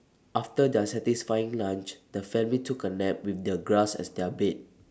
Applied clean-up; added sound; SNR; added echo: none; none; none; none.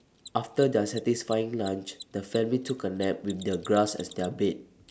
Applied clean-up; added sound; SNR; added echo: none; Mechanisms; 19 dB; none.